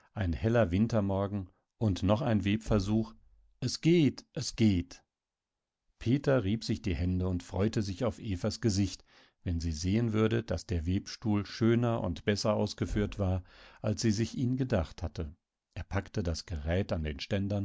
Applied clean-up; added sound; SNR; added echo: none; Knock; 17 dB; none.